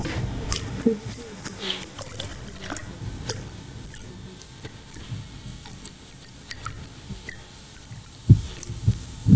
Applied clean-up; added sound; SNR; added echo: neural mask model DeepFilterNet 3.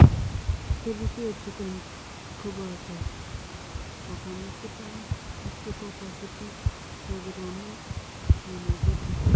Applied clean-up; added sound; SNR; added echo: none; none; none; none.